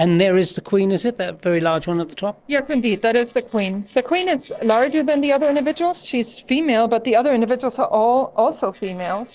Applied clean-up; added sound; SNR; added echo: neural separator model SepFormer DNS4.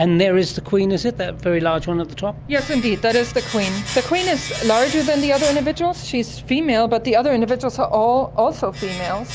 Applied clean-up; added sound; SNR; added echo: none; Domestic sounds, home sounds; 15 dB; none.